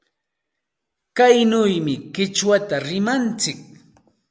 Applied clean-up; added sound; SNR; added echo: none; none; none; none.